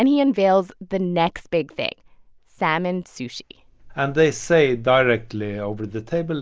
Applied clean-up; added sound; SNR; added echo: none; none; none; none.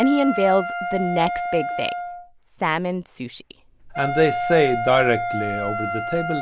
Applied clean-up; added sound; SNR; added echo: none; Wind instrument, woodwind instrument; 5 dB; none.